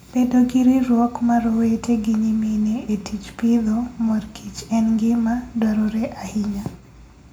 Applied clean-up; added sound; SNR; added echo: none; none; none; reverberation time 0.3 s.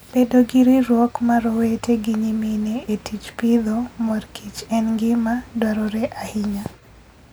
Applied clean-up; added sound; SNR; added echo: none; none; none; none.